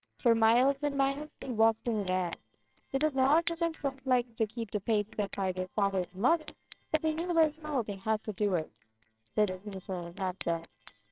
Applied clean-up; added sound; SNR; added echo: neural separator model SepFormer WHAMR!.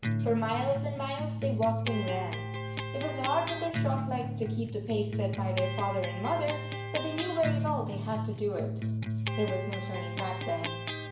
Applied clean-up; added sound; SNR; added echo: none; Electric guitar; 0 dB; reverberation time 0.8 s.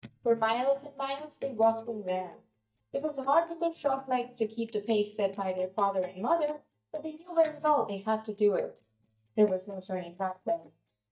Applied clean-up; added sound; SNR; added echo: neural mask model DeepFilterNet 3.